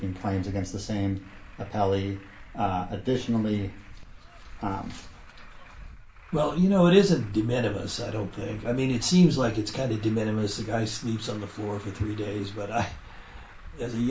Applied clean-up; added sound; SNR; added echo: none; Truck; 17 dB; reverberation time 0.3 s.